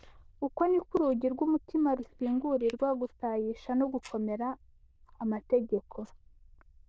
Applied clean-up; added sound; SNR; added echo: neural diffusion model UNIVERSE++.